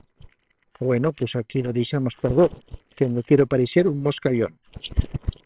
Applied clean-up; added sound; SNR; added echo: neural separator model SepFormer WHAMR!.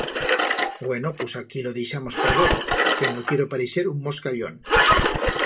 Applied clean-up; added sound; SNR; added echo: none; Engine; -4 dB; reverberation time 0.2 s.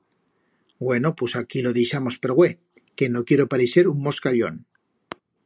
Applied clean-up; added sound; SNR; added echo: none; none; none; none.